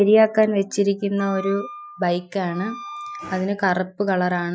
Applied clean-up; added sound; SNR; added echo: classical method Wiener filter.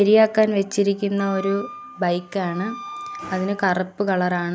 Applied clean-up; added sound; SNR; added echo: none; Wind instrument, woodwind instrument; 15 dB; none.